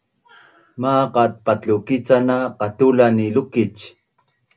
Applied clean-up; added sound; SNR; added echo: none; none; none; none.